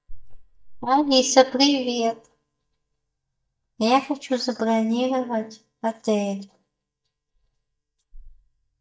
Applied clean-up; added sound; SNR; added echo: neural mask model DeepFilterNet 3.